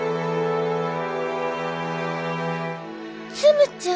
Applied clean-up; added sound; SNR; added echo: none; none; none; none.